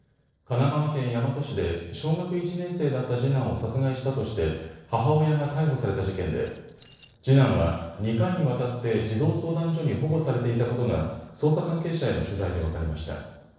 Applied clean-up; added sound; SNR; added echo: neural separator model SepFormer DNS4.